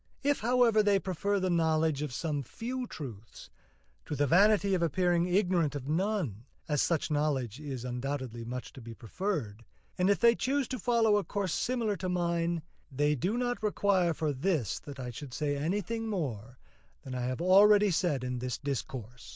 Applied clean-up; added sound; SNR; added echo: none; none; none; none.